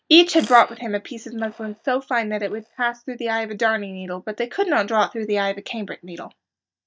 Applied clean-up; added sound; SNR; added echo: neural mask model DeepFilterNet 3.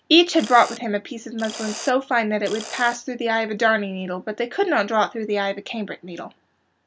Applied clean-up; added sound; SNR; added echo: none; Mechanisms; 16 dB; none.